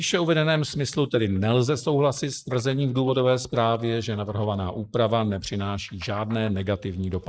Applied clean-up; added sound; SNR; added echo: neural mask model Resemble Enhance denoiser.